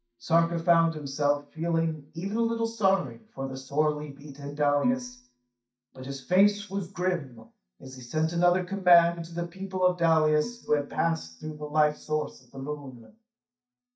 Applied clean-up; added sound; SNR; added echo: neural mask model DeepFilterNet 3.